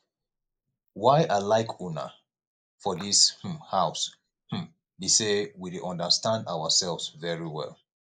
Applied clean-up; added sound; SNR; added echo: neural mask model Resemble Enhance denoiser.